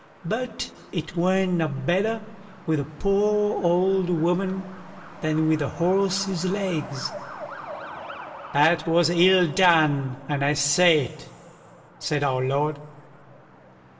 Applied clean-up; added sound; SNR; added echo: none; Truck; 18 dB; reverberation time 1.4 s.